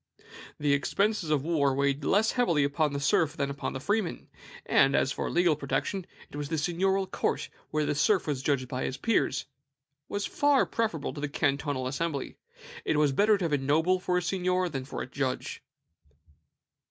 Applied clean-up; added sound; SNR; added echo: none; none; none; none.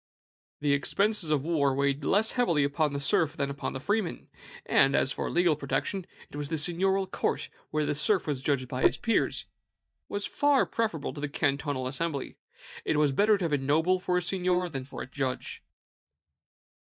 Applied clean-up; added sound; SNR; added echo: neural mask model DeepFilterNet 3.